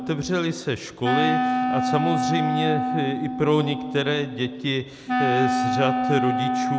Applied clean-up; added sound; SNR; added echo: none; Wind instrument, woodwind instrument; -1 dB; none.